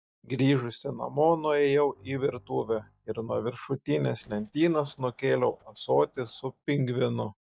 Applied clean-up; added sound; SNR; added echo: neural mask model DeepFilterNet 3.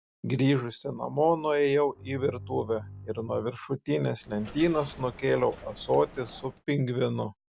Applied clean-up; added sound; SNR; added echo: none; Bowed string instrument + Coin (dropping); 16 dB; none.